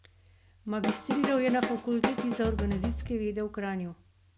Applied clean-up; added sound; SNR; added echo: none; Drum kit; 2 dB; none.